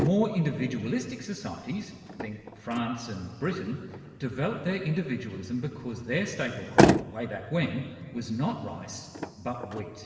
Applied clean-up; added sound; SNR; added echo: none; Motor vehicle (road); 1 dB; reverberation time 2.1 s.